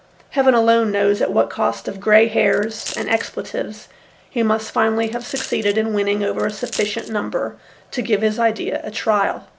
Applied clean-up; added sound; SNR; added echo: none; Coin (dropping); 14 dB; none.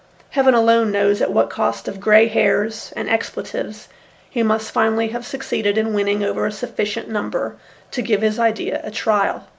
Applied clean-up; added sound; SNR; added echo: none; none; none; none.